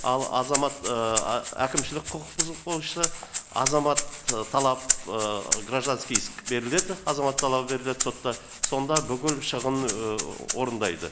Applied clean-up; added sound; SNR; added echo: none; Rattle (instrument); 3 dB; none.